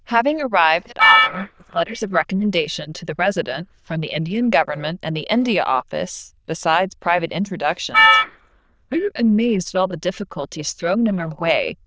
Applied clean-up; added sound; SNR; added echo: neural diffusion model UNIVERSE++.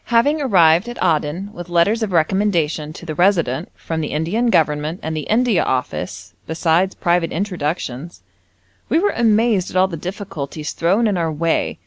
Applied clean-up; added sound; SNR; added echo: none; none; none; none.